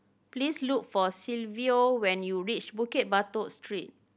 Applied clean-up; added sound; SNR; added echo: none; none; none; none.